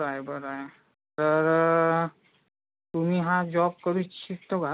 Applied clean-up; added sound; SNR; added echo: none; none; none; none.